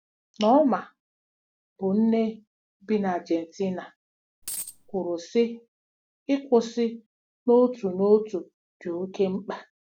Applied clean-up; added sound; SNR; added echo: none; Coin (dropping); 10 dB; none.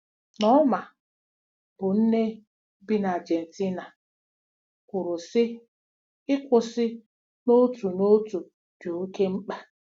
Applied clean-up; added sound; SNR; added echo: none; none; none; none.